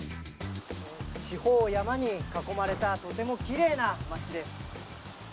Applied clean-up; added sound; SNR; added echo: none; Slam / Car; 20 dB; none.